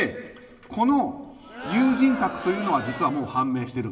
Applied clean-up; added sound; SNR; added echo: none; Crowd; 11 dB; reverberation time 2.0 s.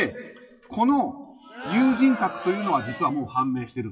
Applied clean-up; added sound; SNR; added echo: classical method WPE with log-MMSE.